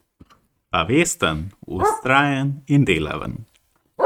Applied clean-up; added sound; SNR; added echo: neural mask model RNNoise.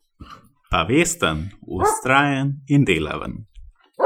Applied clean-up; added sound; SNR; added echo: classical method Wiener filter.